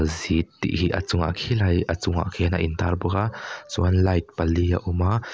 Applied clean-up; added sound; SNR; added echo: none; none; none; none.